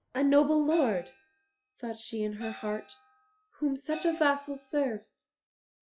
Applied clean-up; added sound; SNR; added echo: classical method log-MMSE.